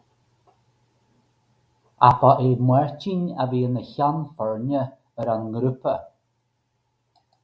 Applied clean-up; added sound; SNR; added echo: none; none; none; none.